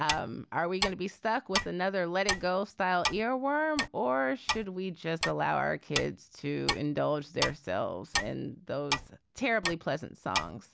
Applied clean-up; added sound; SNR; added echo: none; Clock; 6 dB; none.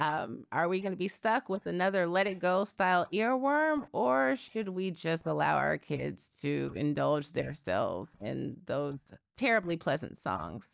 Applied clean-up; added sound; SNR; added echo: neural mask model DeepFilterNet 3.